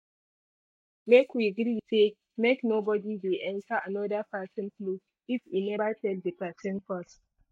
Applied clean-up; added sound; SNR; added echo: neural mask model DeepFilterNet 3.